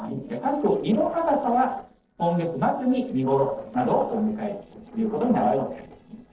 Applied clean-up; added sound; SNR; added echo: neural separator model SepFormer DNS4.